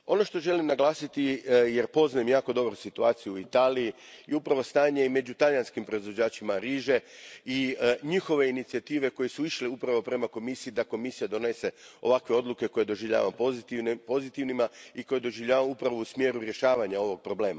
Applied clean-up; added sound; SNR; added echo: none; none; none; none.